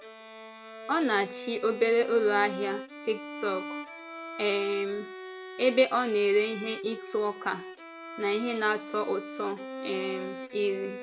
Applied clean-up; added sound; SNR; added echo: none; Bowed string instrument; 11 dB; none.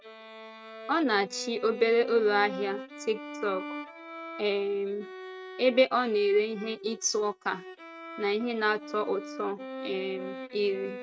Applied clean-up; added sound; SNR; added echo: neural mask model RNNoise.